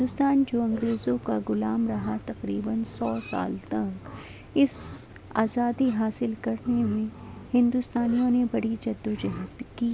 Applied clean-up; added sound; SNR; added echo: none; Livestock, farm animals, working animals; 18 dB; none.